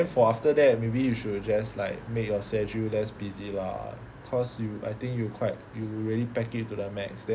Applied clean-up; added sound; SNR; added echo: none; none; none; none.